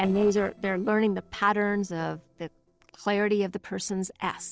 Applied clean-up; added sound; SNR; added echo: neural separator model SepFormer DNS4.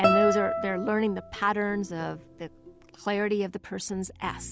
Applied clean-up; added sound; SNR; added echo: none; Guitar; 2 dB; none.